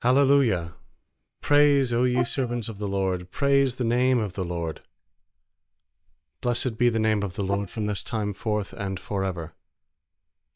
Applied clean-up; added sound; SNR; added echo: neural mask model DeepFilterNet 3.